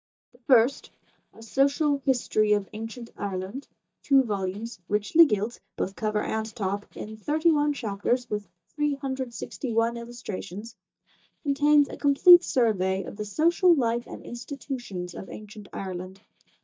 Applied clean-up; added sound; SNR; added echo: neural mask model DeepFilterNet 3.